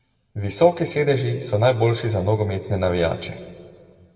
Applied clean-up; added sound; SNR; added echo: none; none; none; reverberation time 1.5 s.